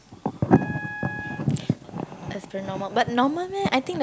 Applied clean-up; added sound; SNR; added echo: none; Wind instrument, woodwind instrument; 13 dB; none.